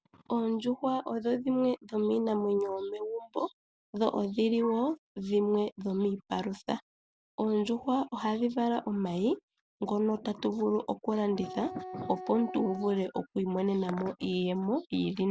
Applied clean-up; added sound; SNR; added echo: none; Wind instrument, woodwind instrument; 14 dB; none.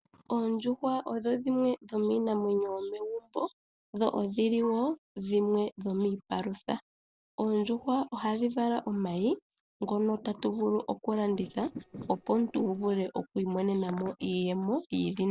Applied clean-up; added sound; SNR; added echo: neural separator model SepFormer DNS4.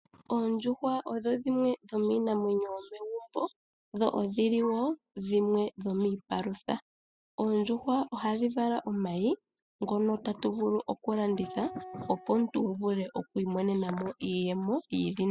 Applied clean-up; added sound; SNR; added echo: classical method spectral subtraction.